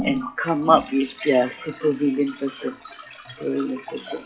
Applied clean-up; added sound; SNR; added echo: classical method WPE with log-MMSE.